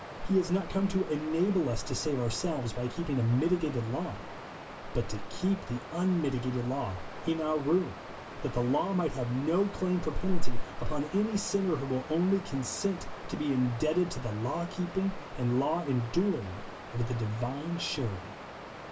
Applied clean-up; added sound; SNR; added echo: none; Water; 14 dB; reverberation time 0.2 s.